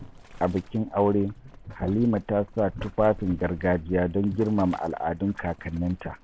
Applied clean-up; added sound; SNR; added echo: none; Boiling; 17 dB; none.